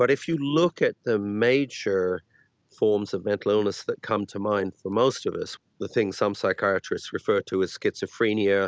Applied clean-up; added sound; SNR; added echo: none; none; none; none.